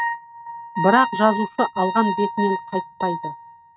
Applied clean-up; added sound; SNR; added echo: neural mask model RNNoise.